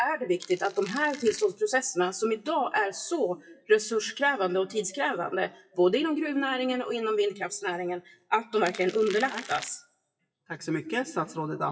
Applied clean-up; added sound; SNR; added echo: classical method WPE with log-MMSE.